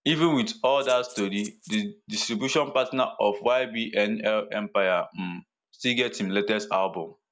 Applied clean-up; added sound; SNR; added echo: none; Rattle (instrument); 20 dB; none.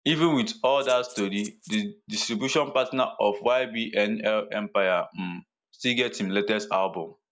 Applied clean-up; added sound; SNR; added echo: neural mask model Resemble Enhance denoiser.